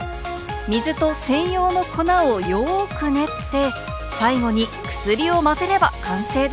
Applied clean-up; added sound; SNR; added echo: none; none; none; none.